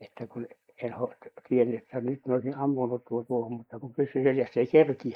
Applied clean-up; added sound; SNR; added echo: neural mask model Resemble Enhance denoiser.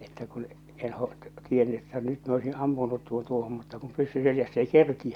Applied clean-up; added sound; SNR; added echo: none; none; none; none.